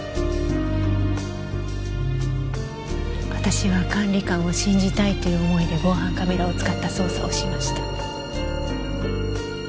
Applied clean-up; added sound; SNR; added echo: none; Vehicle; 12 dB; none.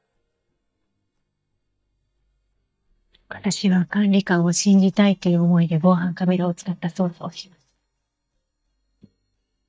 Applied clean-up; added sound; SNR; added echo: neural mask model DeepFilterNet 3.